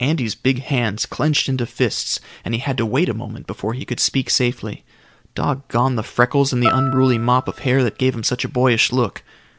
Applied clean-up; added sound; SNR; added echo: none; Piano; 7 dB; none.